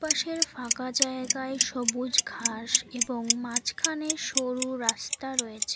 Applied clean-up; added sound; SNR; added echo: none; Clock; -2 dB; none.